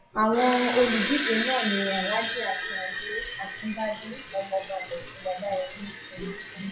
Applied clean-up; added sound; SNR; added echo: classical method WPE with log-MMSE.